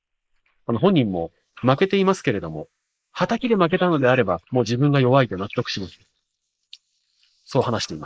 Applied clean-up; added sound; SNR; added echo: neural mask model Resemble Enhance denoiser.